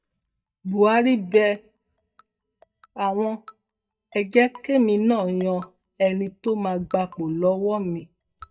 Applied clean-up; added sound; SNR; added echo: neural mask model DeepFilterNet 3.